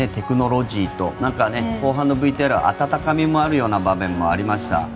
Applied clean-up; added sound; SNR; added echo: none; none; none; none.